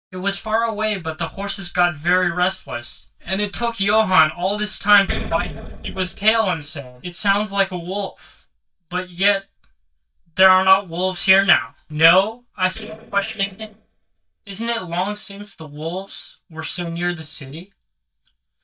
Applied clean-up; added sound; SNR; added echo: neural mask model DeepFilterNet 3.